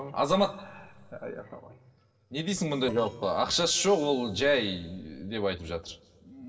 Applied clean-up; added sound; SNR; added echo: neural separator model SepFormer DNS4.